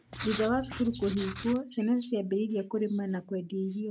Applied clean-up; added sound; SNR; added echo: none; Writing; 10 dB; none.